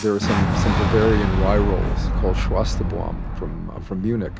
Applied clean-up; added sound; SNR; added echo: none; Boom; -2 dB; none.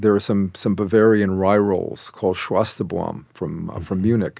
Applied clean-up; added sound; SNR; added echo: none; none; none; none.